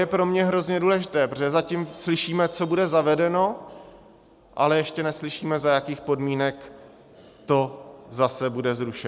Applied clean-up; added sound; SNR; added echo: none; none; none; none.